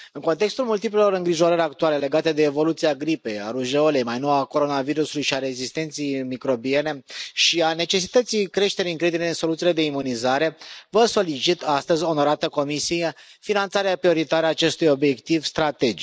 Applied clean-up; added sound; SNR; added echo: neural mask model Resemble Enhance denoiser.